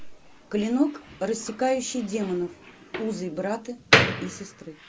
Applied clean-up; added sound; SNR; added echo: none; Slam; 1 dB; none.